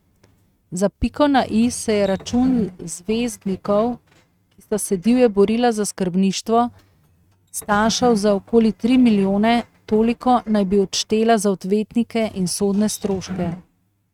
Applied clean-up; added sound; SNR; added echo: neural mask model RNNoise.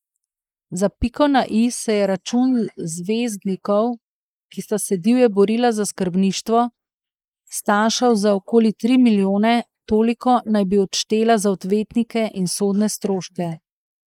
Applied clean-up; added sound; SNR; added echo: neural mask model Resemble Enhance denoiser.